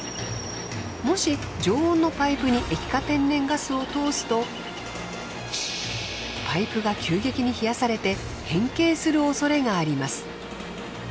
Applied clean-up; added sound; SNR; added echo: none; Ocean; 13 dB; none.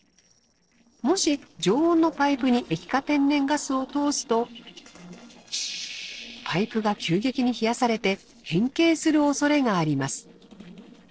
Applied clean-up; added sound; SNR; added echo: neural separator model SepFormer DNS4.